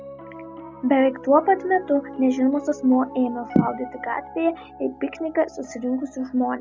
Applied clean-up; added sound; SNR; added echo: none; Piano; 16 dB; none.